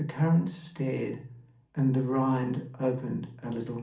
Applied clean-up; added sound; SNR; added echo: none; none; none; reverberation time 0.4 s.